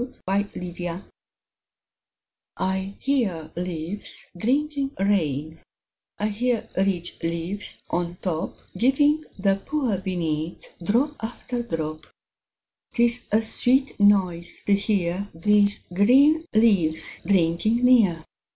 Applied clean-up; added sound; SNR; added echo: none; none; none; none.